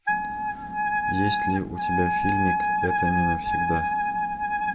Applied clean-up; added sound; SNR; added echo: none; Wind instrument, woodwind instrument; -4 dB; none.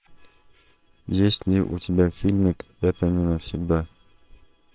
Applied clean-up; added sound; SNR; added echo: neural separator model SepFormer WHAM!.